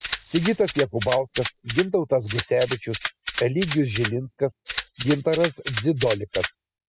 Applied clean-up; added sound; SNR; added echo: classical method spectral subtraction.